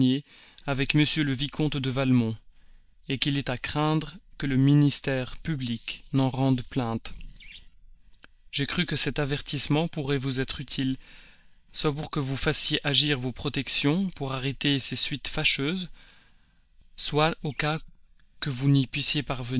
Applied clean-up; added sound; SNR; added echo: neural mask model DeepFilterNet 3.